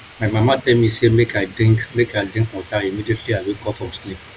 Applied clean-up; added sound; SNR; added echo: none; Sawing; 18 dB; none.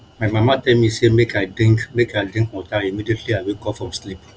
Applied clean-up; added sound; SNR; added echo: none; none; none; none.